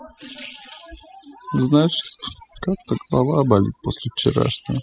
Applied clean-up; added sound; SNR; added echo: classical method spectral subtraction.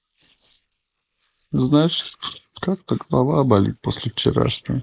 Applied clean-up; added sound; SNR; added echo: neural mask model Resemble Enhance denoiser.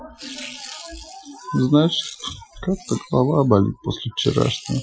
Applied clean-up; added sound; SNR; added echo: classical method Wiener filter.